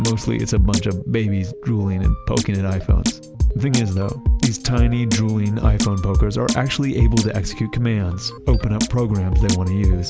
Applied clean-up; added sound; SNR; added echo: none; Drum kit; 2 dB; none.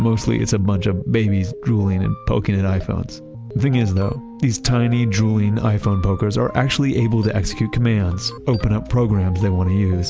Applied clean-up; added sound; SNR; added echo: none; none; none; none.